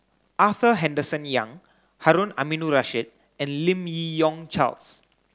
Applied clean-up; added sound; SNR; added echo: none; none; none; none.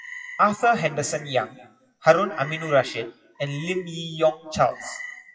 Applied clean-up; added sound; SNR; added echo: classical method WPE with log-MMSE.